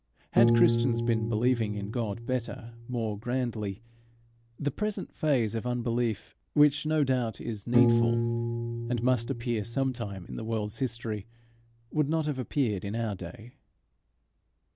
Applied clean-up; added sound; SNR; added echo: none; Piano; 3 dB; none.